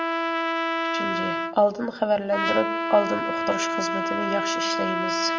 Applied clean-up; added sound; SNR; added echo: none; Trumpet; 0 dB; reverberation time 0.7 s.